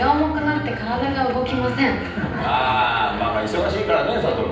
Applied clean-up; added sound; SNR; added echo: none; Sliding door; 18 dB; reverberation time 0.9 s.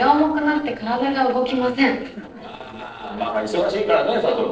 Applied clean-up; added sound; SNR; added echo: neural separator model SepFormer DNS4.